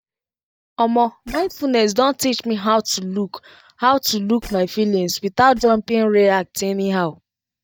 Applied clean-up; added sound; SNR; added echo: neural mask model DeepFilterNet 3.